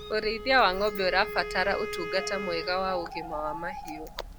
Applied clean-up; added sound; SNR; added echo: none; Wind instrument, woodwind instrument + Bird; 8 dB; none.